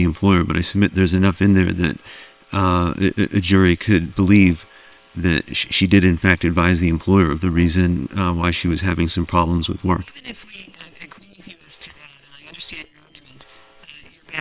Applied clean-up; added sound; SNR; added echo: neural separator model SepFormer WHAM!.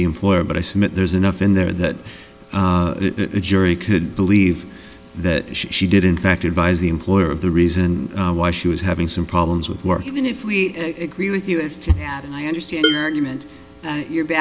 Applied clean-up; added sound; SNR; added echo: none; Dishes, pots, and pans; 7 dB; none.